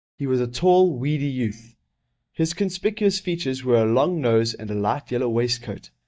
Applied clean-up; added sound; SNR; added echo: neural mask model DeepFilterNet 3.